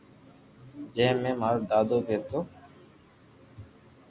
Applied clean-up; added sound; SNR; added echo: none; none; none; none.